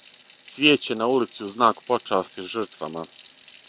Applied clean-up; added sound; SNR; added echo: none; Sink (filling or washing) / Water tap, faucet; 19 dB; none.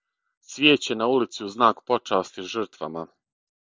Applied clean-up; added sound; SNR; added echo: none; none; none; none.